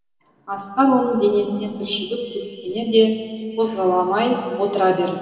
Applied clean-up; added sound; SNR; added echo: none; none; none; reverberation time 2.6 s.